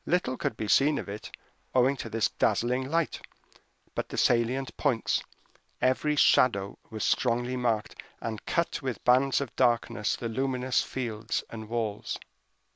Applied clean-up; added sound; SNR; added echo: none; none; none; none.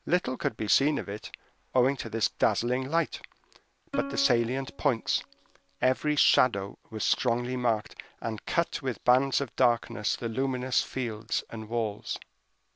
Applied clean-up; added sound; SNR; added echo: none; Plucked string instrument; 13 dB; none.